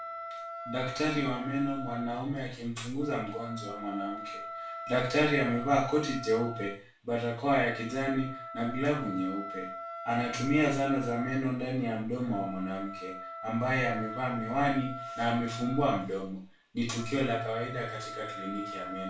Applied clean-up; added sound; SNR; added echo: none; Wind instrument, woodwind instrument; 11 dB; reverberation time 0.3 s.